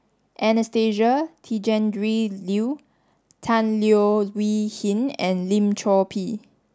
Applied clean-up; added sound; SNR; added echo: none; none; none; none.